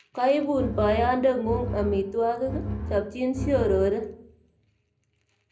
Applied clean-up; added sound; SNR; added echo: none; Bowed string instrument; 6 dB; reverberation time 0.5 s.